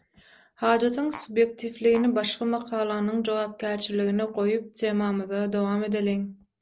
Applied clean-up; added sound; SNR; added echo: none; Tap; 17 dB; none.